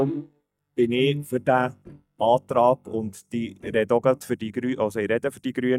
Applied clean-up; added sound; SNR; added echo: neural mask model DeepFilterNet 3.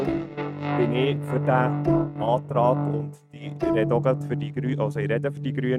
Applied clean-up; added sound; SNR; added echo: neural mask model RNNoise.